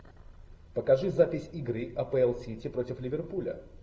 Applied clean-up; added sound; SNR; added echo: none; none; none; reverberation time 0.9 s.